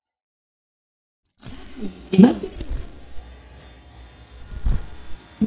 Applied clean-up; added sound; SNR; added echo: neural mask model DeepFilterNet 3.